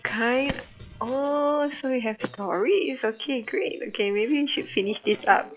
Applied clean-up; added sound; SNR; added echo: classical method log-MMSE.